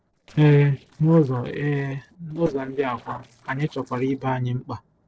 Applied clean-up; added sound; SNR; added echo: neural separator model SepFormer DNS4.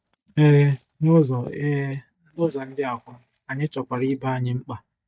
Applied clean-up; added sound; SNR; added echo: neural mask model DeepFilterNet 3.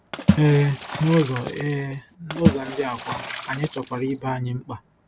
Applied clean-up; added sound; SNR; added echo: none; Water / Splash, splatter; 3 dB; none.